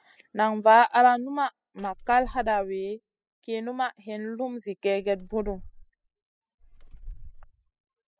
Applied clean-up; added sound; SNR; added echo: classical method spectral subtraction.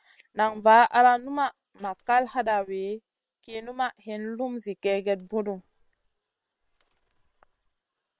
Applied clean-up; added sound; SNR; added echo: neural separator model SepFormer WHAM!.